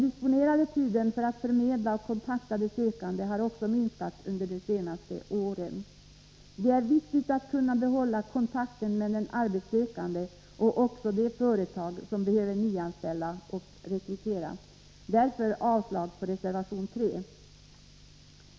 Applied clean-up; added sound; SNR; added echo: none; none; none; none.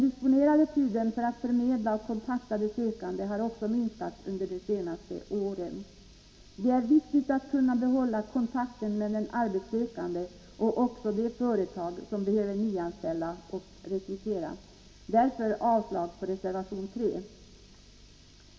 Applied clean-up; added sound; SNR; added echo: none; none; none; reverberation time 1.1 s.